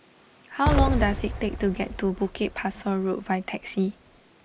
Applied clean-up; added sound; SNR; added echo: none; Explosion; 3 dB; none.